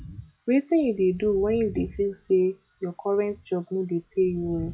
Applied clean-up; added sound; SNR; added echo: classical method log-MMSE.